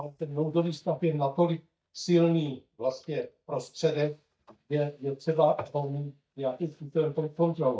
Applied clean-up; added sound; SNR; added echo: neural mask model DeepFilterNet 3.